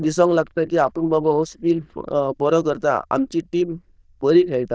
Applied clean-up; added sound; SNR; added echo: neural diffusion model UNIVERSE++.